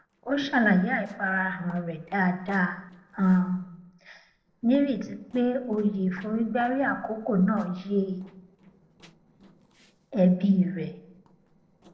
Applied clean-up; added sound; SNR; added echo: neural separator model SepFormer DNS4.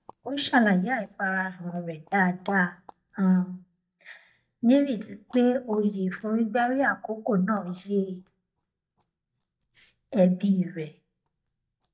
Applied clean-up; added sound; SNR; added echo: neural mask model DeepFilterNet 3.